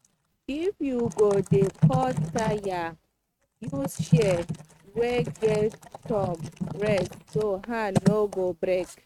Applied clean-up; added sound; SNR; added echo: neural mask model RNNoise.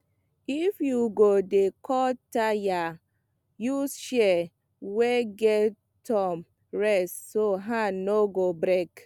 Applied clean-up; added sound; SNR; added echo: none; none; none; none.